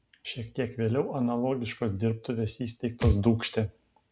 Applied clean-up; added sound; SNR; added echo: none; Thump, thud; 8 dB; none.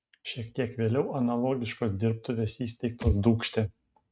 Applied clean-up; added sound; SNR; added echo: neural mask model RNNoise.